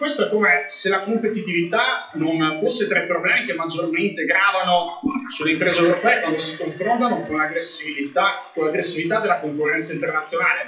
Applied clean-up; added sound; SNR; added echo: classical method WPE with log-MMSE.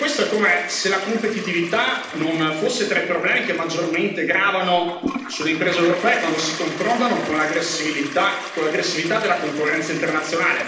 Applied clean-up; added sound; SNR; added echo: none; Toilet flush; 12 dB; reverberation time 0.8 s.